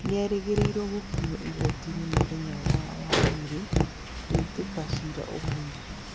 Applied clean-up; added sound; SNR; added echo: none; Tap; -3 dB; none.